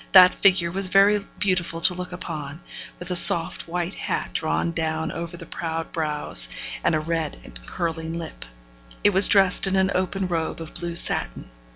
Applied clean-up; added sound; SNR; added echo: none; none; none; none.